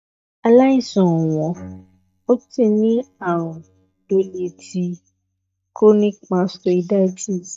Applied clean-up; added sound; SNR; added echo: neural mask model DeepFilterNet 3.